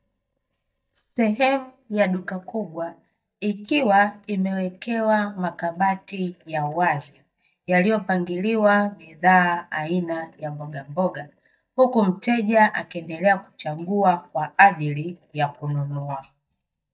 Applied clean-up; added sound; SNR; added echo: neural mask model DeepFilterNet 3.